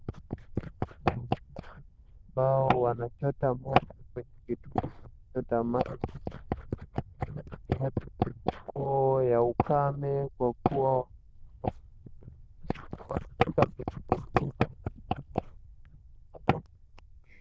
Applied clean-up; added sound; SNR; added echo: neural diffusion model UNIVERSE++.